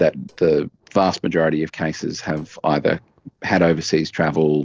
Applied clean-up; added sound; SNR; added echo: neural separator model SepFormer DNS4.